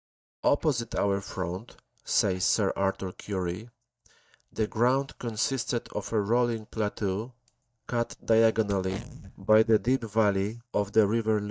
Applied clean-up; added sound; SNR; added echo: neural mask model DeepFilterNet 3.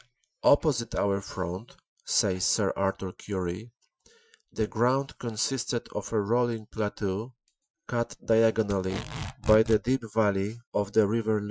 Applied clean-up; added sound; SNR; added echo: classical method Wiener filter.